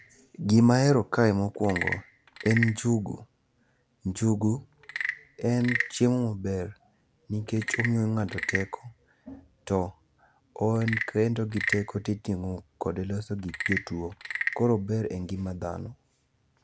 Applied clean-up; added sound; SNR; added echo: none; Wood / Percussion / Frog; 10 dB; none.